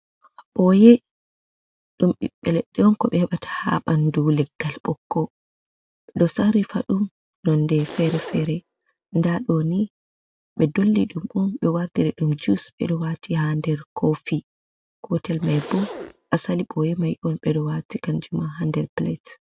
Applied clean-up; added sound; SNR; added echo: none; Zipper (clothing); 16 dB; none.